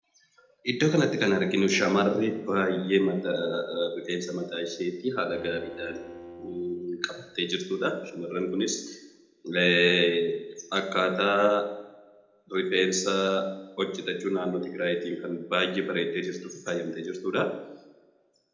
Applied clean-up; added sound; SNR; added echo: neural separator model SepFormer DNS4.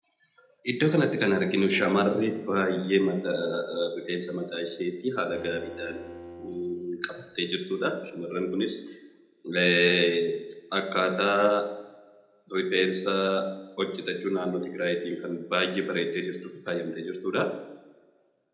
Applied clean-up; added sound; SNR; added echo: none; Bowed string instrument; 18 dB; reverberation time 0.7 s.